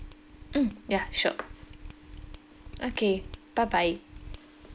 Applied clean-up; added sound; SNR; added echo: none; Mechanisms; 13 dB; none.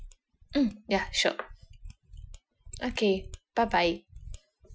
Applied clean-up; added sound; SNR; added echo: classical method Wiener filter.